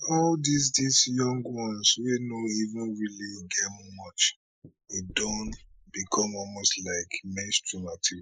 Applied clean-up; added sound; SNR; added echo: neural mask model Resemble Enhance denoiser.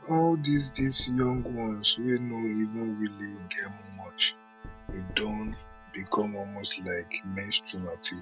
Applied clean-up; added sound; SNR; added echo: none; Knock + Organ; 17 dB; none.